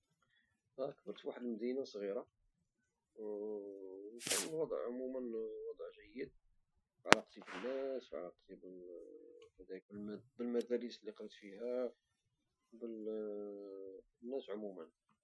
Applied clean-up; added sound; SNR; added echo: classical method Wiener filter.